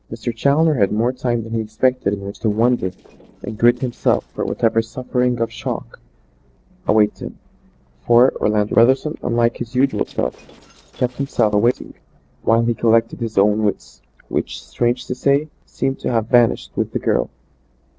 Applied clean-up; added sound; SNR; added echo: neural separator model SepFormer DNS4.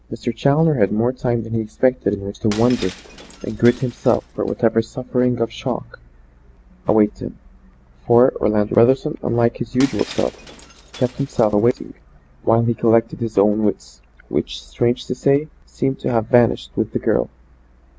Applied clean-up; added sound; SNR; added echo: none; Shatter; 19 dB; none.